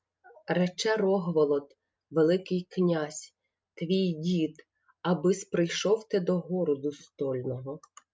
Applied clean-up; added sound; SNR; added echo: none; none; none; none.